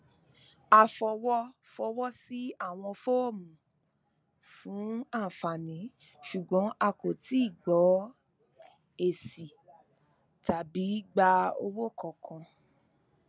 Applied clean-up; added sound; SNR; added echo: none; none; none; none.